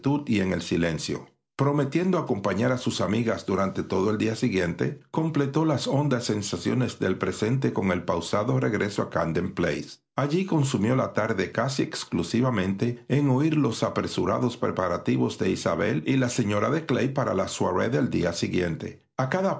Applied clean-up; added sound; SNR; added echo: none; none; none; none.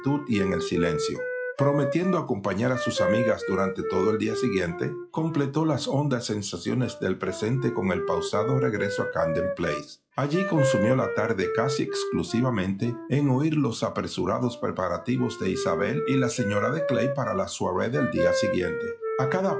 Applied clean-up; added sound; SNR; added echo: classical method log-MMSE.